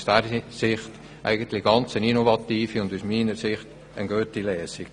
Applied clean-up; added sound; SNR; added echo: none; none; none; none.